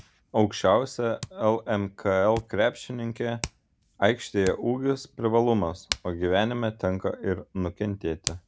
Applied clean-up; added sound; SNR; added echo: none; Hands; 16 dB; none.